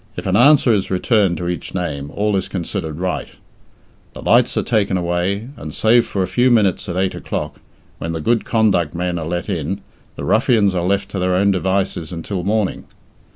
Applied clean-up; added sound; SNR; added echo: none; none; none; none.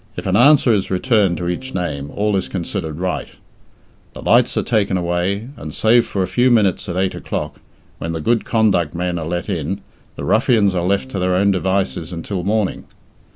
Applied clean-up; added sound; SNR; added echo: none; Electric guitar / Strum; 18 dB; none.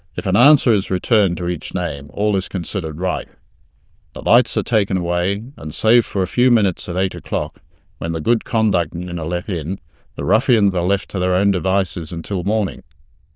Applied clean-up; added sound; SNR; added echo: neural diffusion model UNIVERSE++.